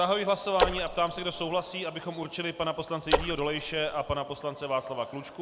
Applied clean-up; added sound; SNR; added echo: none; Splash, splatter; 1 dB; none.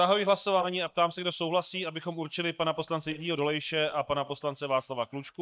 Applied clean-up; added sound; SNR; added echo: neural mask model DeepFilterNet 3.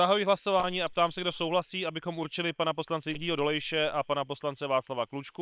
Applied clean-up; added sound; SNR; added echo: neural separator model SepFormer WHAM!.